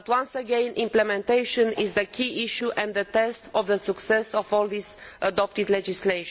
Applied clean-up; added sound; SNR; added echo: none; none; none; none.